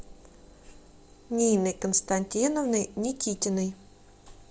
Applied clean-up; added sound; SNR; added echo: none; none; none; none.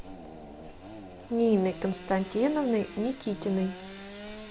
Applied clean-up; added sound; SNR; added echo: none; Sawing / Engine; 15 dB; none.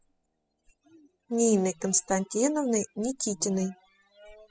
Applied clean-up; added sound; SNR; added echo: classical method spectral subtraction.